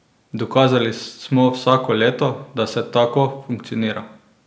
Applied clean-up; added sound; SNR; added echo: none; none; none; none.